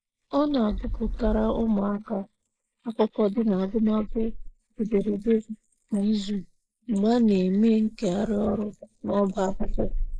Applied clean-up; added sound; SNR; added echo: neural mask model Resemble Enhance denoiser.